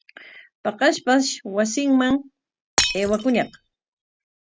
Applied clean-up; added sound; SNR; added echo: none; Shatter; 3 dB; none.